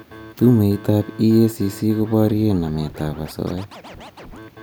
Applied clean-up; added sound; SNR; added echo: none; Scratching (performance technique); 20 dB; none.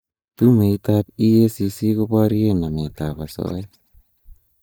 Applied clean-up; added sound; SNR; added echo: neural mask model DeepFilterNet 3.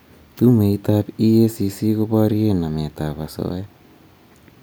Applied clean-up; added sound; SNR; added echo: none; none; none; none.